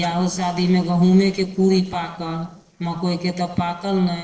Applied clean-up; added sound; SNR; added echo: neural separator model SepFormer DNS4.